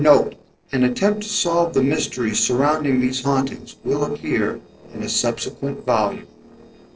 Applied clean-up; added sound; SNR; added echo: neural separator model SepFormer DNS4.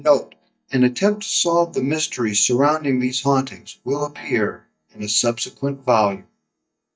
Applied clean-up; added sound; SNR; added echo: neural mask model DeepFilterNet 3.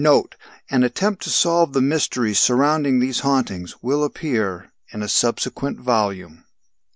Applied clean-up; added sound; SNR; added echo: none; none; none; none.